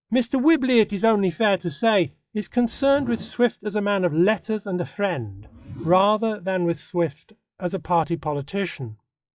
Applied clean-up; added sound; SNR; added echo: classical method log-MMSE.